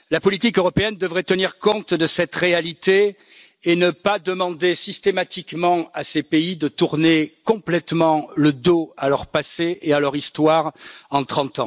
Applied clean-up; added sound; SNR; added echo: none; none; none; none.